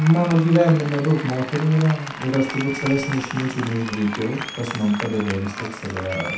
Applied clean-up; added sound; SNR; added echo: none; Applause; 11 dB; reverberation time 0.7 s.